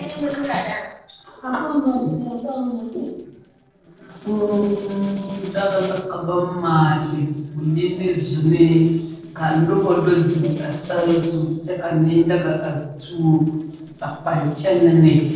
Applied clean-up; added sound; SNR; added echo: neural separator model SepFormer DNS4.